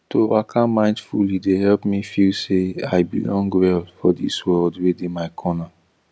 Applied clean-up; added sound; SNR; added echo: none; none; none; none.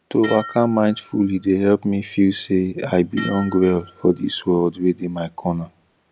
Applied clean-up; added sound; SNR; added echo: none; Dishes, pots, and pans; 19 dB; none.